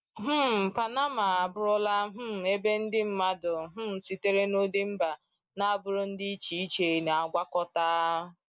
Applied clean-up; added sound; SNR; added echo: neural mask model Resemble Enhance denoiser.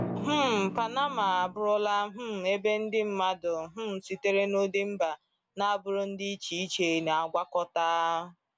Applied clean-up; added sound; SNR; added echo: none; Drum; 15 dB; none.